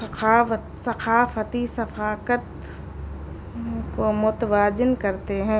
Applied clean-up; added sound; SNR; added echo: none; none; none; none.